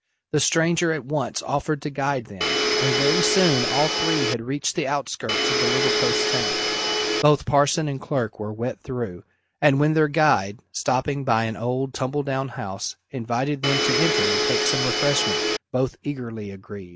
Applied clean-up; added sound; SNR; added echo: none; Domestic sounds, home sounds; -2 dB; none.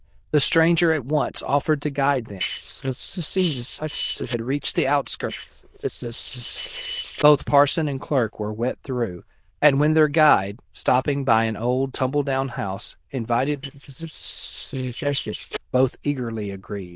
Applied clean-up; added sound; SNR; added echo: neural diffusion model UNIVERSE++.